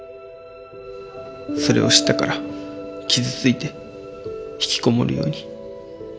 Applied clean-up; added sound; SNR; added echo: none; none; none; none.